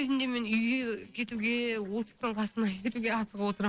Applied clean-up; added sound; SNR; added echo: neural separator model SepFormer DNS4.